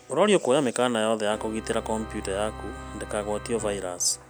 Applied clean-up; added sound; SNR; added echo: none; Organ; 15 dB; none.